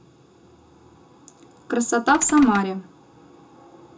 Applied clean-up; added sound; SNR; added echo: none; Cupboard open or close / Door; 11 dB; reverberation time 0.2 s.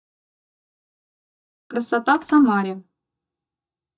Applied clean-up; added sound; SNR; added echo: neural mask model DeepFilterNet 3.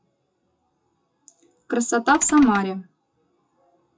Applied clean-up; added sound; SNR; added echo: classical method WPE with log-MMSE.